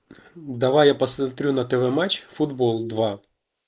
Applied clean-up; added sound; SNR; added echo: neural mask model Resemble Enhance denoiser.